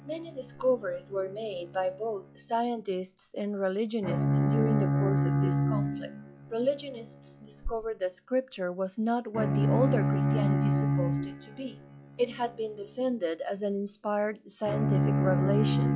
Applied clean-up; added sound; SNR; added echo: classical method log-MMSE.